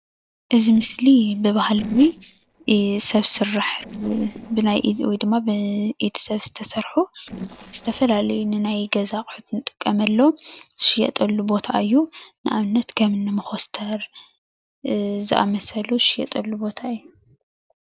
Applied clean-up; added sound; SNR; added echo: neural separator model SepFormer DNS4.